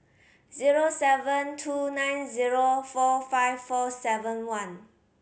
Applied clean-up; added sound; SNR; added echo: none; none; none; none.